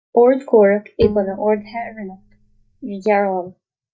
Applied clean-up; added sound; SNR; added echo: neural mask model DeepFilterNet 3.